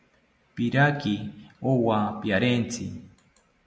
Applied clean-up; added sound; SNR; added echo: none; none; none; none.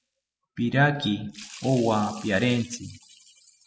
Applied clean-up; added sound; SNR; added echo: classical method spectral subtraction.